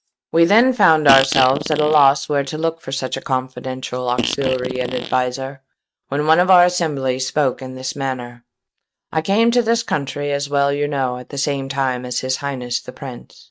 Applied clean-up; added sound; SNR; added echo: neural mask model RNNoise.